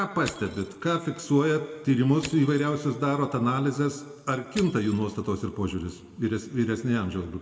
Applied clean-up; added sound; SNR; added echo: none; Crushing; 19 dB; reverberation time 1.8 s.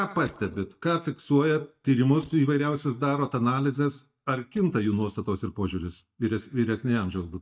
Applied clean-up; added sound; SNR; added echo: neural mask model DeepFilterNet 3.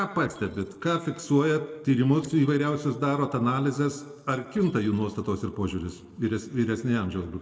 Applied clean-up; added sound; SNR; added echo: neural separator model SepFormer DNS4.